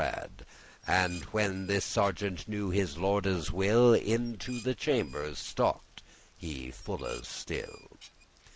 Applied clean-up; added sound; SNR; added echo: none; Rain + Dishes, pots, and pans; 18 dB; none.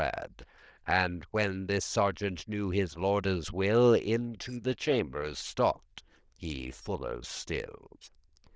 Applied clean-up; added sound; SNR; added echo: neural diffusion model UNIVERSE++.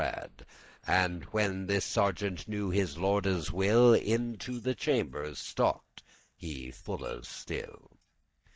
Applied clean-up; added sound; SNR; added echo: neural mask model DeepFilterNet 3.